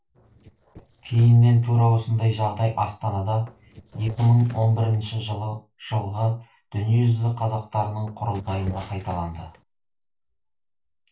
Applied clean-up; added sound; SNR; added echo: neural separator model SepFormer DNS4.